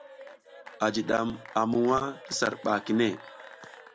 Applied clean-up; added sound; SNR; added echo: none; Applause / Cheering / Clapping; 18 dB; none.